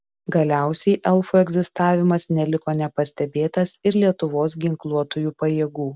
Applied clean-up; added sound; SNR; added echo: none; none; none; none.